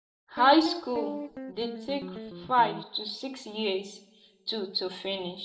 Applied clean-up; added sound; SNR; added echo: none; Guitar; 9 dB; reverberation time 0.5 s.